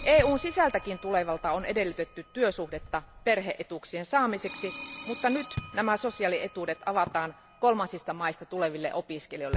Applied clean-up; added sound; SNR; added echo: none; Fireworks + Telephone; 11 dB; none.